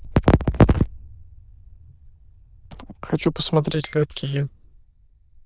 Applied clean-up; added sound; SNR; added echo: neural diffusion model UNIVERSE++.